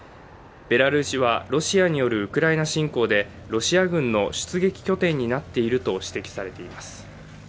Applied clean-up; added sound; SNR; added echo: none; none; none; none.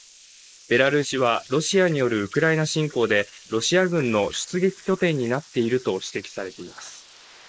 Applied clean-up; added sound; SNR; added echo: neural mask model Resemble Enhance denoiser.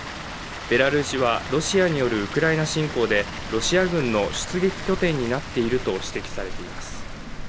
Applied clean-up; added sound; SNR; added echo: none; Water; 9 dB; none.